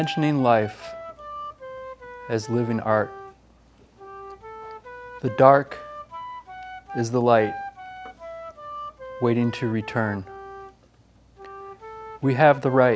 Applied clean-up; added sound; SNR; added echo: none; Wind instrument, woodwind instrument; 14 dB; none.